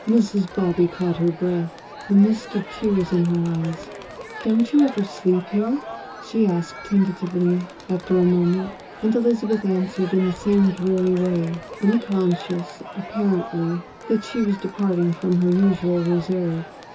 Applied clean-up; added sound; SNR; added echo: none; Crowd; 16 dB; reverberation time 0.2 s.